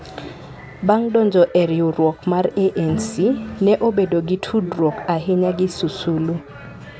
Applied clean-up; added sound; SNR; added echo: none; Bowed string instrument; 14 dB; none.